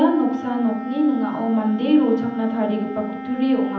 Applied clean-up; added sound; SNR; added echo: none; Wind instrument, woodwind instrument; 11 dB; reverberation time 0.8 s.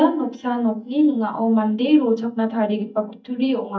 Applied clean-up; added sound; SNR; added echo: neural mask model DeepFilterNet 3.